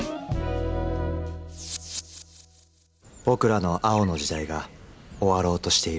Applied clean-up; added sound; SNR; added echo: none; none; none; none.